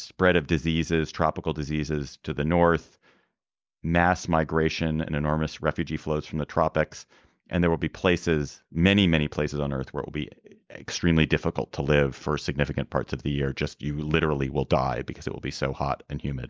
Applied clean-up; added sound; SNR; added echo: none; none; none; none.